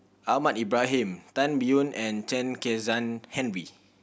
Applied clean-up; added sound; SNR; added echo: none; none; none; none.